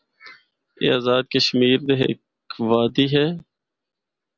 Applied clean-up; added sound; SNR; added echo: none; none; none; none.